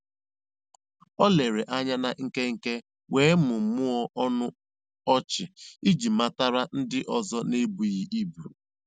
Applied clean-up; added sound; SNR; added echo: none; none; none; none.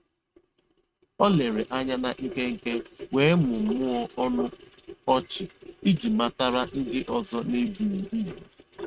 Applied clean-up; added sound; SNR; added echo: neural mask model RNNoise.